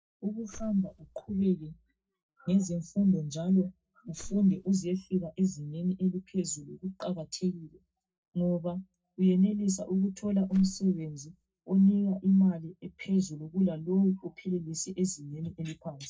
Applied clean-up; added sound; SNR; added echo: neural separator model SepFormer DNS4.